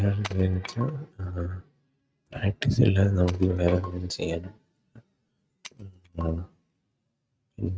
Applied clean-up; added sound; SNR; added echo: neural mask model RNNoise.